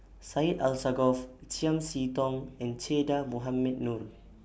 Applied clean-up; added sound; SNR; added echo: none; none; none; none.